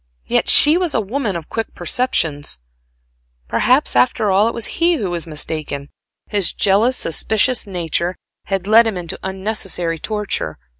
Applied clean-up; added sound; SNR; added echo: none; none; none; none.